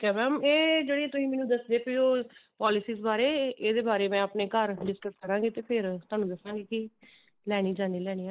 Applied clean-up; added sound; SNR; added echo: neural mask model Resemble Enhance denoiser.